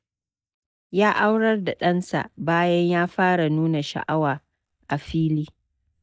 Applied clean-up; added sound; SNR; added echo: neural mask model DeepFilterNet 3.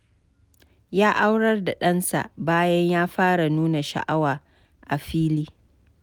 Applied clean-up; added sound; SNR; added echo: none; none; none; none.